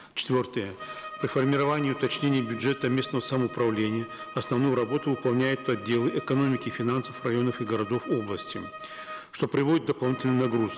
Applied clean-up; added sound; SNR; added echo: none; Bowed string instrument; 15 dB; none.